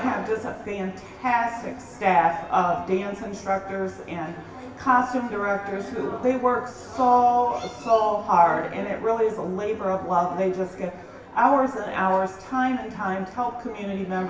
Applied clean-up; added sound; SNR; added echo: none; none; none; reverberation time 1.0 s.